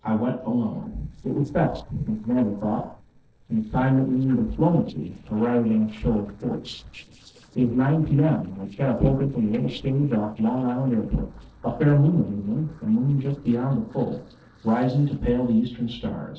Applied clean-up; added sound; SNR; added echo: neural separator model SepFormer DNS4.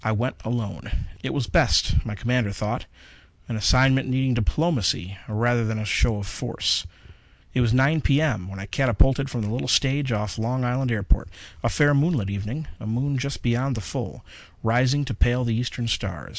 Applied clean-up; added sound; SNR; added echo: none; none; none; none.